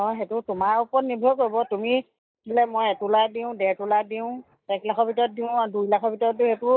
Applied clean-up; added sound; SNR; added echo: neural mask model DeepFilterNet 3.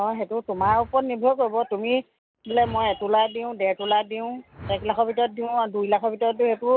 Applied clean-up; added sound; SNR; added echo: none; Whoosh, swoosh, swish; 20 dB; none.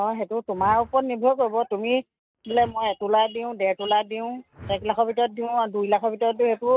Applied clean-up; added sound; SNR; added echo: neural mask model RNNoise.